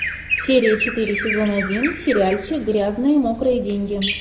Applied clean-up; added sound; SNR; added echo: none; Bird vocalization, bird call, bird song; 8 dB; none.